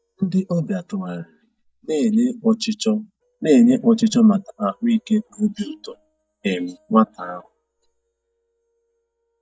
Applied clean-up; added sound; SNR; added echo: neural mask model DeepFilterNet 3.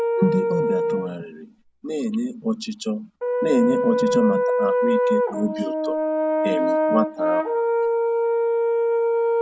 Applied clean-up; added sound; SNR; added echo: none; Brass instrument; -4 dB; none.